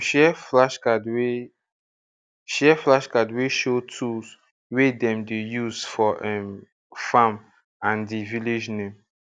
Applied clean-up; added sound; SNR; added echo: none; none; none; none.